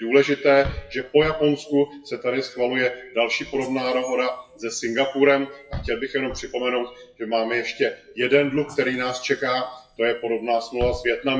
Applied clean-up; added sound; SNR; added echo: classical method WPE with log-MMSE.